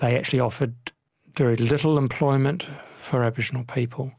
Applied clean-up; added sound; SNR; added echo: none; none; none; none.